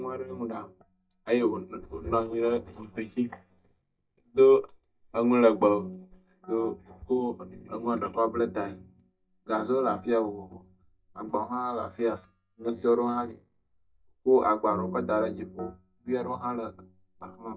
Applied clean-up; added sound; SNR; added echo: neural mask model DeepFilterNet 3.